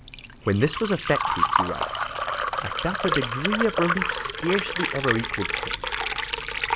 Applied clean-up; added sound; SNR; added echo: none; Liquid; 0 dB; none.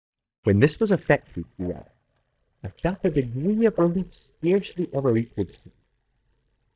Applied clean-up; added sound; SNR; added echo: neural mask model DeepFilterNet 3.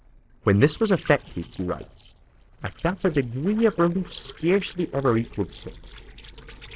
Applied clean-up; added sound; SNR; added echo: neural separator model SepFormer DNS4.